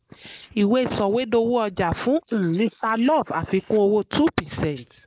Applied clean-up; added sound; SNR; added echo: neural mask model Resemble Enhance denoiser.